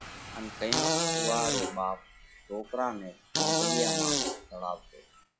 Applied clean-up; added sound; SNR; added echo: classical method log-MMSE.